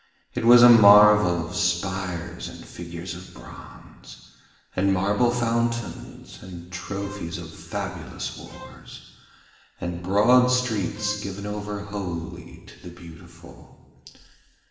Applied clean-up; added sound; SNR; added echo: none; Bowed string instrument; 19 dB; reverberation time 1.2 s.